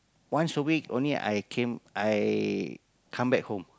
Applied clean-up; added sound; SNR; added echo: none; none; none; none.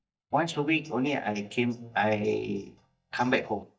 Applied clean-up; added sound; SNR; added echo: neural mask model DeepFilterNet 3.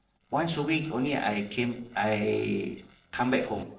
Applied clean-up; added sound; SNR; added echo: neural separator model SepFormer DNS4.